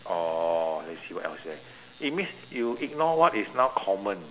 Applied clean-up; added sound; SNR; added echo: none; none; none; none.